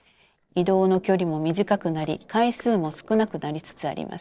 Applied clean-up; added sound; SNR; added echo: neural separator model SepFormer DNS4.